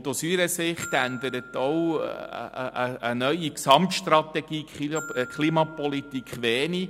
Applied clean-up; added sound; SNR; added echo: none; Glockenspiel; 19 dB; none.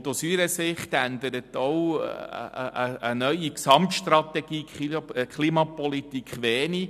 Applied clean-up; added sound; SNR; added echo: none; none; none; none.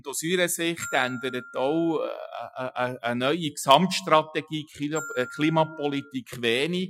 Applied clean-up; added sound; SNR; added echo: classical method Wiener filter.